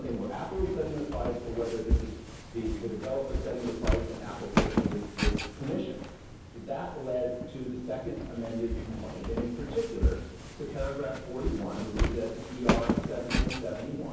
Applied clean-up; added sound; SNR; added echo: none; Walk, footsteps; -2 dB; reverberation time 0.9 s.